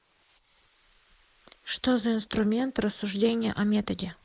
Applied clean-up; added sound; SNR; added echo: neural mask model Resemble Enhance denoiser.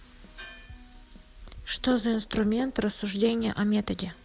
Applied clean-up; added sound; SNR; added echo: none; Knock + Keyboard (musical); 20 dB; none.